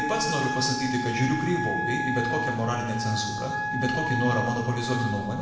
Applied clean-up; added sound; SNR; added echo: none; Wind instrument, woodwind instrument; 3 dB; reverberation time 1.1 s.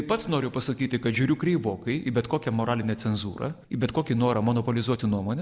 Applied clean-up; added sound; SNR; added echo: none; none; none; none.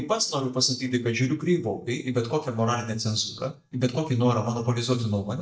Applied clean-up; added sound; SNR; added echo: neural mask model DeepFilterNet 3.